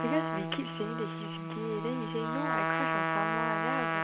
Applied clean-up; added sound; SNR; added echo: none; Trumpet; -4 dB; none.